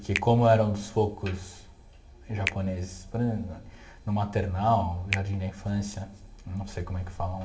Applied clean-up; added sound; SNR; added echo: none; Finger snapping; 14 dB; reverberation time 0.9 s.